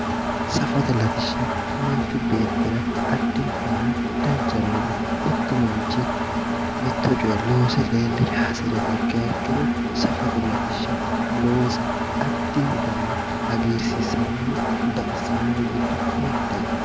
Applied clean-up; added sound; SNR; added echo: none; Engine; -3 dB; none.